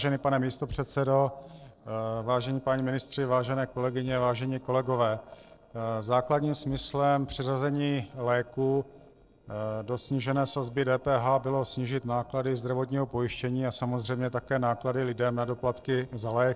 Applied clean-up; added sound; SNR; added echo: neural separator model SepFormer DNS4.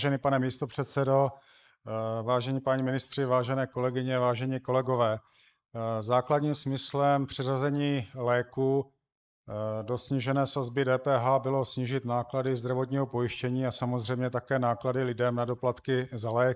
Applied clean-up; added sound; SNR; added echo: neural mask model Resemble Enhance denoiser.